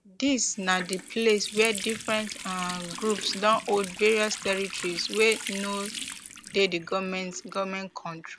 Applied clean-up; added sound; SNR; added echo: none; Water tap, faucet; 11 dB; none.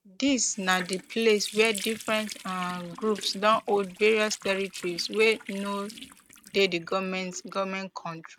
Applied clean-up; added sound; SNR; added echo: neural mask model RNNoise.